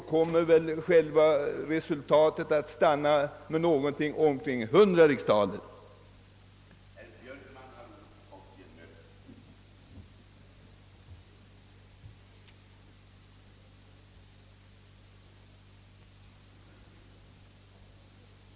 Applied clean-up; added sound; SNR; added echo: none; none; none; none.